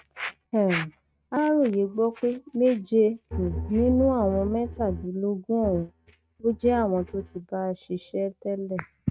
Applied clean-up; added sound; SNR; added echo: neural mask model RNNoise.